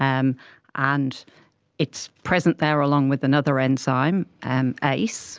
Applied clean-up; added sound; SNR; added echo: none; none; none; none.